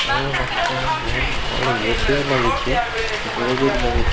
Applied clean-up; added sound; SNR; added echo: none; Hiss; -4 dB; none.